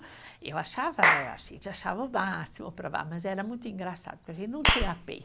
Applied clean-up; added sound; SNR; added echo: none; Clapping / Chirp, tweet; 0 dB; none.